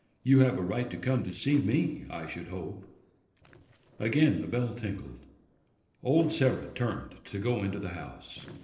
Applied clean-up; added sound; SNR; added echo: neural separator model SepFormer DNS4.